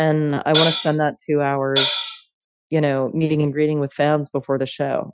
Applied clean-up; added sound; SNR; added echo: classical method Wiener filter.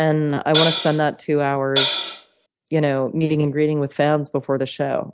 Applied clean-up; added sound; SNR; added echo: none; Hi-hat; 3 dB; none.